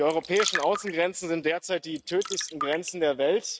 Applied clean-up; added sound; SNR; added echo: neural mask model RNNoise.